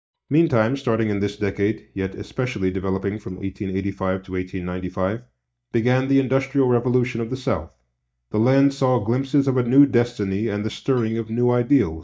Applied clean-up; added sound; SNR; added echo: neural mask model DeepFilterNet 3.